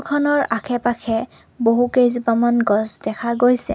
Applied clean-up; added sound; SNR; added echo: none; none; none; none.